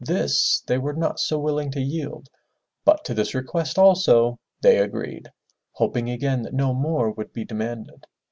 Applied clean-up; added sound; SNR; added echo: none; none; none; none.